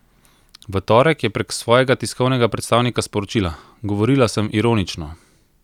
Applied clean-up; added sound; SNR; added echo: none; none; none; none.